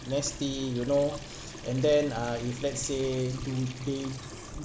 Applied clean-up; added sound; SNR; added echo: none; Trickle, dribble / Sink (filling or washing) / Water tap, faucet; 15 dB; none.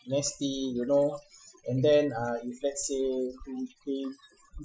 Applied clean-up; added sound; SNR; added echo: classical method Wiener filter.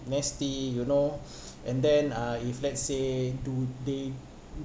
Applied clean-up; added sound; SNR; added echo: none; none; none; none.